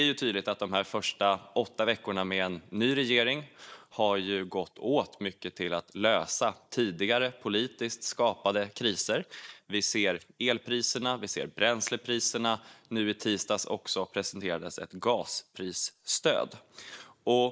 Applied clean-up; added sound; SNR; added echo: neural mask model Resemble Enhance denoiser.